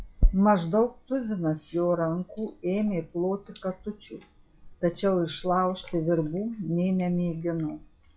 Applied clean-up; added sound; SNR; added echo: classical method log-MMSE.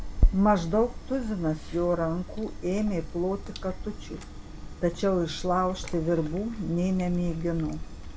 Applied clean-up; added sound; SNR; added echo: none; Chewing, mastication; 4 dB; none.